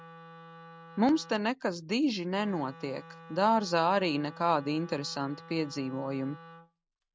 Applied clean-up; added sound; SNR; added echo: none; Wind instrument, woodwind instrument; 19 dB; none.